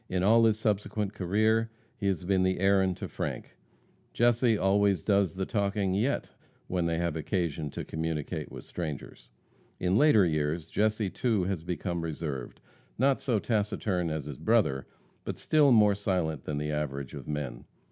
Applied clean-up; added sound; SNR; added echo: none; none; none; none.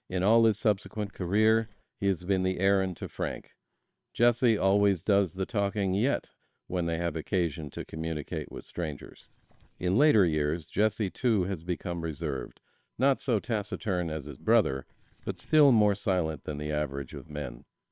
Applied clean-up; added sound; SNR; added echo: neural separator model SepFormer WHAM!.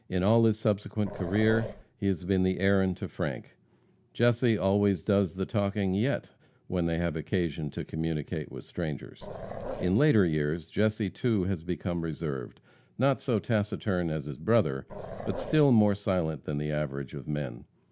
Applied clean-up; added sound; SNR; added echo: none; Growling; 10 dB; none.